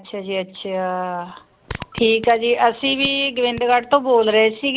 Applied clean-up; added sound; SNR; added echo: none; Fart; 18 dB; none.